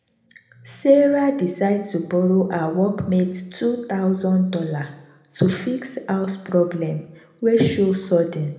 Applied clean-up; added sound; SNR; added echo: none; none; none; reverberation time 0.8 s.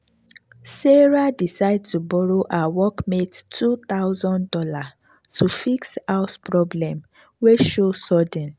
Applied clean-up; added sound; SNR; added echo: none; none; none; none.